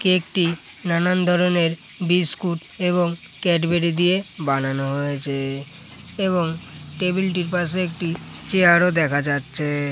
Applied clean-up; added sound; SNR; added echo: none; none; none; none.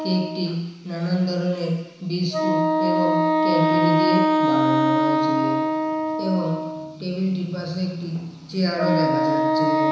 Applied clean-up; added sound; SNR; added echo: none; Wind instrument, woodwind instrument; -3 dB; reverberation time 1.0 s.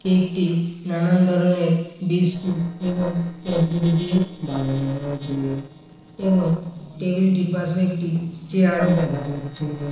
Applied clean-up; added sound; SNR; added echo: neural separator model SepFormer DNS4.